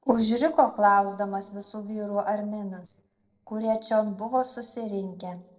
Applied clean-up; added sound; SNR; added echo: neural separator model SepFormer DNS4.